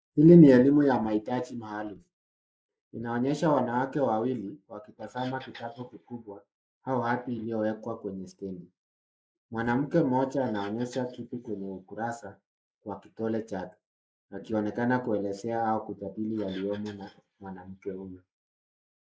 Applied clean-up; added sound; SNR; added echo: neural mask model Resemble Enhance denoiser.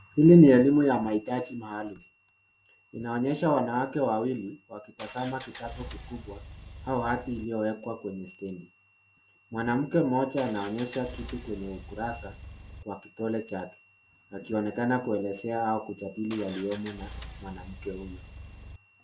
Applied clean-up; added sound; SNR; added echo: none; Engine; 15 dB; none.